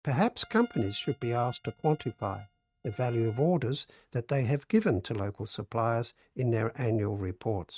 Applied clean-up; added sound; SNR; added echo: neural mask model RNNoise.